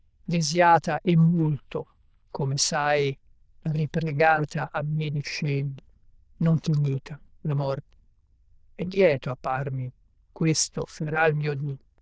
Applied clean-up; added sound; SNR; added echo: neural diffusion model UNIVERSE++.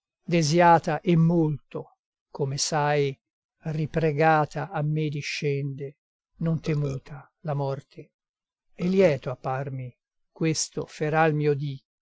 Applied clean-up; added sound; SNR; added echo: classical method Wiener filter.